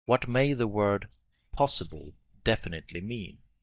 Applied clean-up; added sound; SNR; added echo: neural mask model DeepFilterNet 3.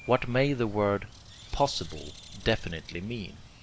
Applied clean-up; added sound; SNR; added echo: none; Bird; 19 dB; none.